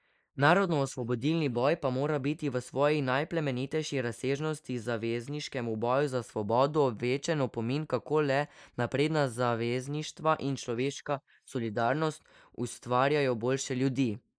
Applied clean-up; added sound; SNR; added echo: neural mask model Resemble Enhance denoiser.